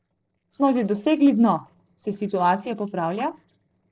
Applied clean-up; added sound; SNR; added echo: neural separator model SepFormer DNS4.